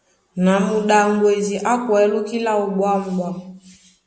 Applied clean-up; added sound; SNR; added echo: none; none; none; none.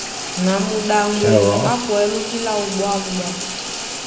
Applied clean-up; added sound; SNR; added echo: none; Bathtub (filling or washing) / Water tap, faucet; 1 dB; none.